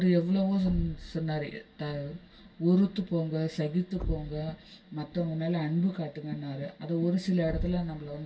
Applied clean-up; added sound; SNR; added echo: none; Thump, thud; 12 dB; reverberation time 0.1 s.